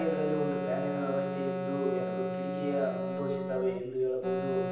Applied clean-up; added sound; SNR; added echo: none; Wind instrument, woodwind instrument; 2 dB; reverberation time 0.9 s.